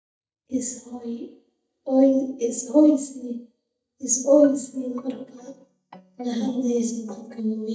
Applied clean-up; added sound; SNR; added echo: neural mask model DeepFilterNet 3.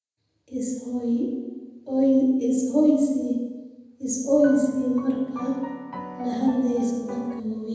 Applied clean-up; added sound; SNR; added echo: none; Piano; 14 dB; reverberation time 1.1 s.